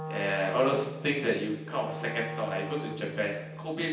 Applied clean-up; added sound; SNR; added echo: none; Wind instrument, woodwind instrument; 8 dB; reverberation time 0.9 s.